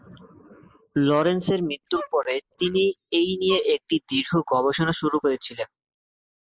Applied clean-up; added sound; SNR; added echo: neural mask model Resemble Enhance denoiser.